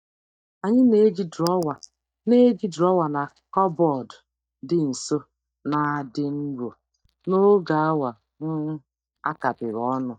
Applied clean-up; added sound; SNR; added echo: neural mask model DeepFilterNet 3.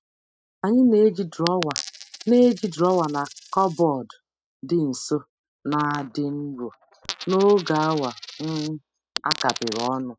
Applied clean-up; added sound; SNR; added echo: classical method spectral subtraction.